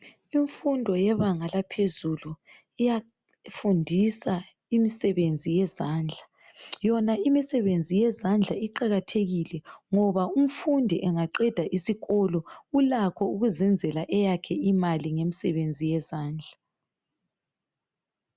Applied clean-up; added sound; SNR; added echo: none; none; none; none.